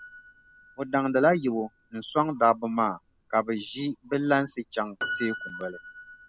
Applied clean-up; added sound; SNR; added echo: none; Piano; 15 dB; none.